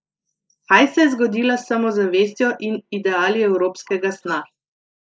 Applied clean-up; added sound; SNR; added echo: neural mask model Resemble Enhance denoiser.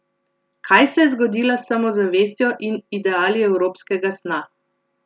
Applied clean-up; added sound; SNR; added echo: none; none; none; none.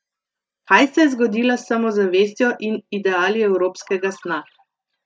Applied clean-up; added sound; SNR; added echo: neural mask model DeepFilterNet 3.